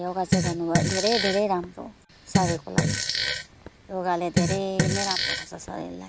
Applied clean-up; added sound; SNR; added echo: none; Fart; -1 dB; none.